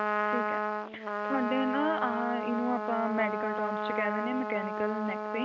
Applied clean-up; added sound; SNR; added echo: none; Trumpet; 0 dB; none.